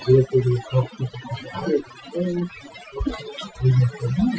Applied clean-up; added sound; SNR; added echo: classical method Wiener filter.